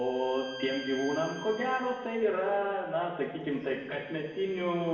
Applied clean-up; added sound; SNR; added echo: none; Bowed string instrument; 17 dB; reverberation time 1.2 s.